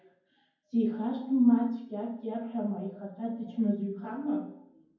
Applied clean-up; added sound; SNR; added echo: none; none; none; reverberation time 0.9 s.